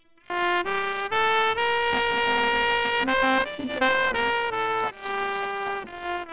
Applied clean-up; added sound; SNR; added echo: neural separator model SepFormer WHAMR!.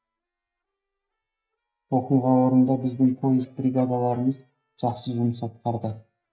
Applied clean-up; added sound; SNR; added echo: neural mask model DeepFilterNet 3.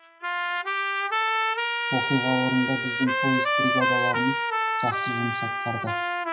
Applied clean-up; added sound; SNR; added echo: classical method WPE with log-MMSE.